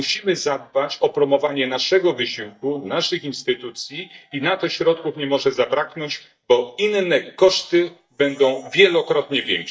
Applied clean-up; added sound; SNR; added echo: neural mask model DeepFilterNet 3.